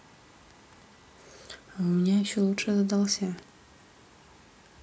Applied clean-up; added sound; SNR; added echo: none; none; none; none.